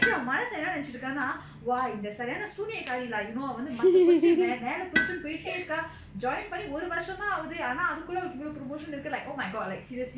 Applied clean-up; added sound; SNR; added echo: none; Tools; 7 dB; none.